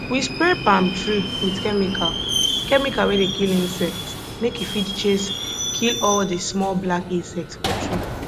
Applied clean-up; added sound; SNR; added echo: none; Subway, metro, underground; 5 dB; none.